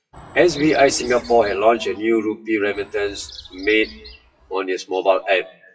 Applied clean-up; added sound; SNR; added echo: classical method WPE with log-MMSE.